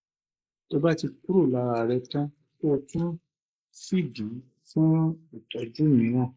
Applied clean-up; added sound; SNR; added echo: neural mask model Resemble Enhance denoiser.